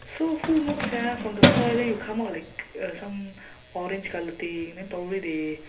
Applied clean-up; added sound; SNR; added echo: none; Keys jangling; 0 dB; reverberation time 0.3 s.